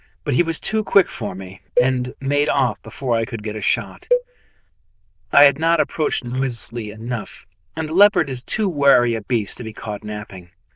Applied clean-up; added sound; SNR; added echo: neural diffusion model UNIVERSE++.